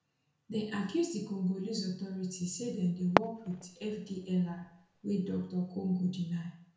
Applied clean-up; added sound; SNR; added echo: none; Fireworks; 2 dB; reverberation time 0.5 s.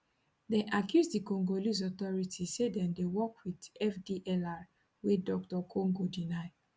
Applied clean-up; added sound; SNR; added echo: none; none; none; none.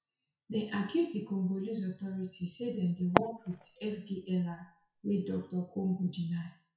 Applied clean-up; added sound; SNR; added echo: classical method WPE with log-MMSE.